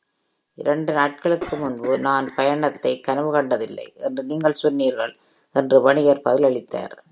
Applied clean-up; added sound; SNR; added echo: none; Cough; 20 dB; none.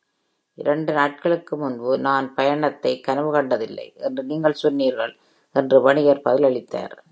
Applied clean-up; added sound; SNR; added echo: none; none; none; none.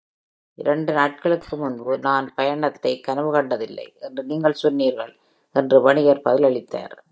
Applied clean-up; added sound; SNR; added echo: neural mask model DeepFilterNet 3.